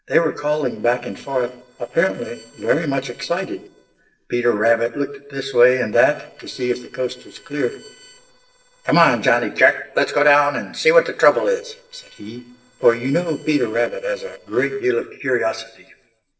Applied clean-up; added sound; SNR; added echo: neural separator model SepFormer DNS4.